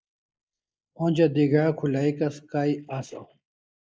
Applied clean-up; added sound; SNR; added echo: neural mask model Resemble Enhance denoiser.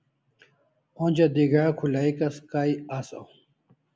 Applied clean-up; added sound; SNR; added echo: none; none; none; none.